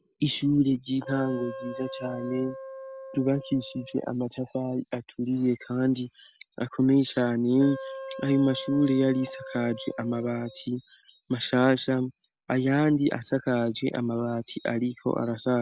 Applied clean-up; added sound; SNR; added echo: none; Wind instrument, woodwind instrument; 13 dB; none.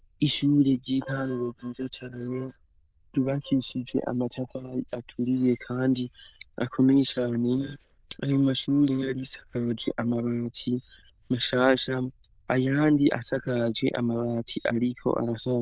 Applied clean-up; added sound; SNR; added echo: neural diffusion model UNIVERSE++.